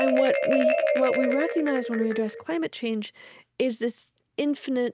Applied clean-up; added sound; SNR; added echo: none; Marimba, xylophone; 1 dB; none.